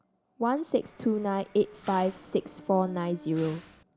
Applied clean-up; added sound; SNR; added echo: none; Mechanisms; 20 dB; none.